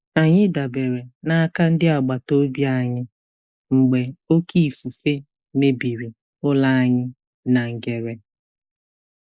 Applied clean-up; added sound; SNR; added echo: neural mask model Resemble Enhance denoiser.